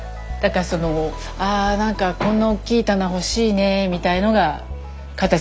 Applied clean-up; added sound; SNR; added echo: none; none; none; none.